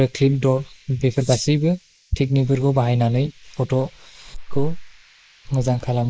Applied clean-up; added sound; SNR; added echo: neural mask model Resemble Enhance denoiser.